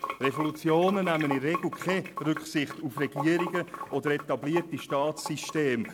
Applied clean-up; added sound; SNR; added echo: none; Sink (filling or washing) / Water; 10 dB; none.